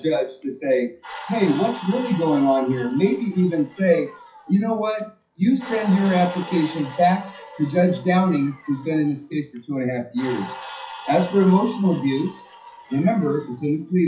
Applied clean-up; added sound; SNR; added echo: classical method WPE with log-MMSE.